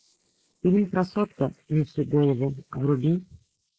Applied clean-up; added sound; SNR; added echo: neural mask model Resemble Enhance denoiser.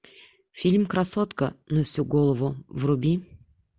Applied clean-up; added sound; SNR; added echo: none; none; none; none.